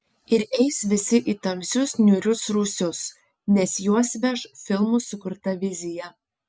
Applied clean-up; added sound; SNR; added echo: none; none; none; none.